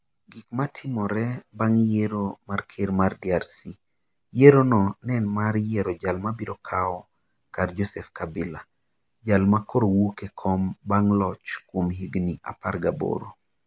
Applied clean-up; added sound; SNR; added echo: none; none; none; none.